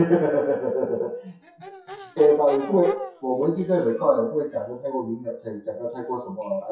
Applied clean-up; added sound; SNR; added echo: classical method WPE with log-MMSE.